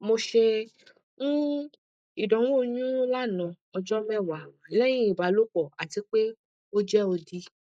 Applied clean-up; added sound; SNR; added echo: neural mask model Resemble Enhance denoiser.